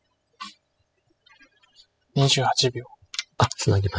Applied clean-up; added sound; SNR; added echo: classical method spectral subtraction.